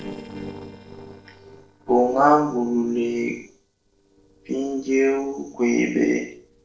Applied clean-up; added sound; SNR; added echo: neural separator model SepFormer DNS4.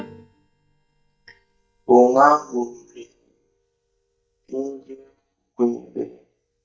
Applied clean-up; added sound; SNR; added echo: neural mask model DeepFilterNet 3.